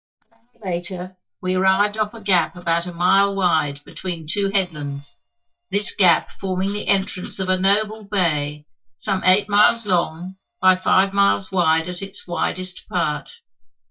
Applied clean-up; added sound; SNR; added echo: neural mask model DeepFilterNet 3.